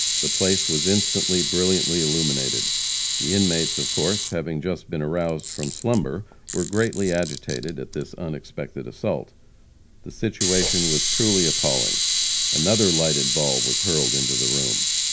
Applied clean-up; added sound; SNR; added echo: none; Camera; -1 dB; none.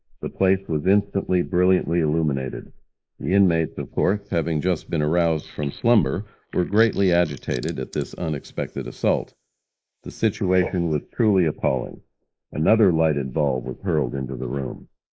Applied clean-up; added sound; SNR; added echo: neural mask model Resemble Enhance denoiser.